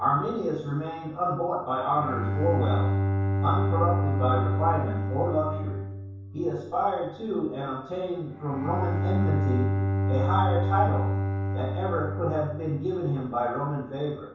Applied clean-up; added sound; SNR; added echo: none; Bowed string instrument; -1 dB; reverberation time 0.7 s.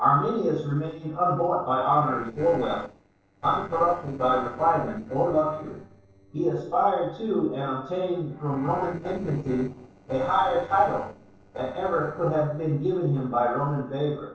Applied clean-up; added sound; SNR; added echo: neural separator model SepFormer DNS4.